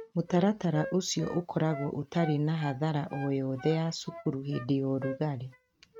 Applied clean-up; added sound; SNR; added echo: neural mask model RNNoise.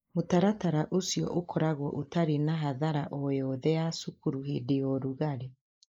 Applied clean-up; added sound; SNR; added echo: neural mask model Resemble Enhance denoiser.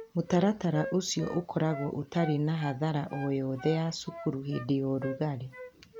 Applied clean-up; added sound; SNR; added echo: none; Wind instrument, woodwind instrument; 14 dB; none.